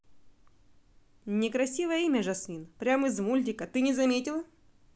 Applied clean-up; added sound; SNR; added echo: none; none; none; none.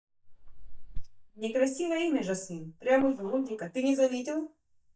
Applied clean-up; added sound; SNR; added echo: neural mask model DeepFilterNet 3.